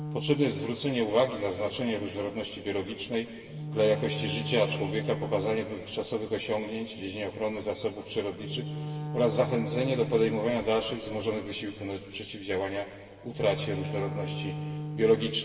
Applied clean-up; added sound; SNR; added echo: none; Wind instrument, woodwind instrument; 9 dB; reverberation time 2.8 s.